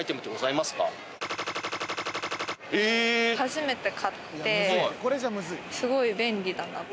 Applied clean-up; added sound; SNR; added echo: none; none; none; none.